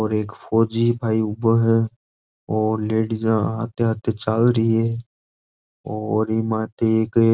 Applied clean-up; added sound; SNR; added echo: none; none; none; none.